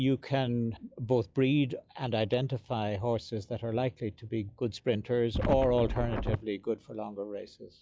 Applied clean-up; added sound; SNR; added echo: classical method log-MMSE.